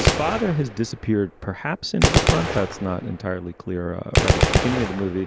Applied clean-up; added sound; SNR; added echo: none; Gunshot, gunfire; -2 dB; none.